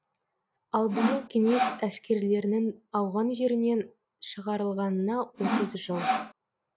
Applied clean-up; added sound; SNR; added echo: none; Sawing; 1 dB; none.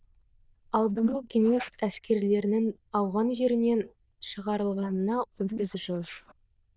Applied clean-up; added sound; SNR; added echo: neural diffusion model UNIVERSE++.